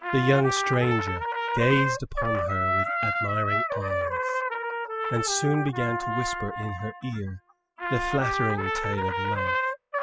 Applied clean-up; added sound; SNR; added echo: classical method spectral subtraction.